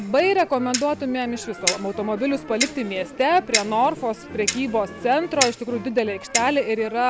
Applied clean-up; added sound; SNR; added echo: none; Clock; 8 dB; none.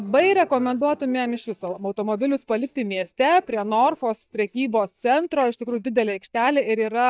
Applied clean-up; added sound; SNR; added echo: neural mask model DeepFilterNet 3.